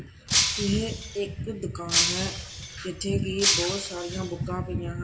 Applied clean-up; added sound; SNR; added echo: none; Shatter; -1 dB; reverberation time 2.7 s.